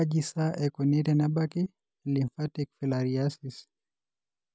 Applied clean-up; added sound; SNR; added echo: none; none; none; none.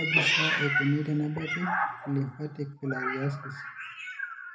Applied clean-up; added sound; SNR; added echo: none; Meow; -1 dB; reverberation time 0.3 s.